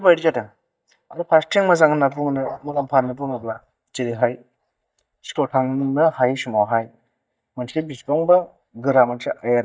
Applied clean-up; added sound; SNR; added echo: neural mask model DeepFilterNet 3.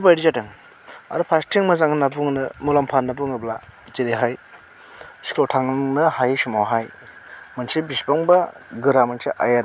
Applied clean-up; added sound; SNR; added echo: none; none; none; none.